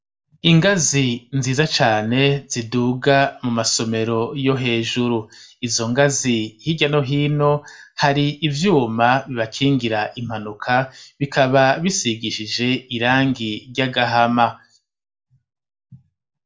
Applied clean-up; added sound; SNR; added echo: none; none; none; reverberation time 0.3 s.